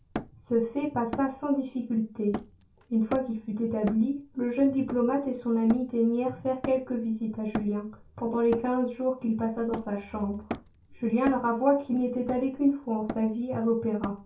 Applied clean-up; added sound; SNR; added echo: none; Hammer; 14 dB; reverberation time 0.2 s.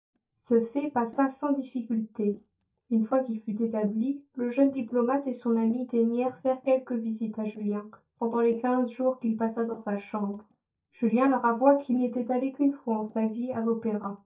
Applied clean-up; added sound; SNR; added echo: neural mask model DeepFilterNet 3.